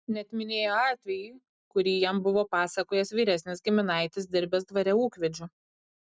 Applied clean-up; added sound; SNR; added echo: none; none; none; none.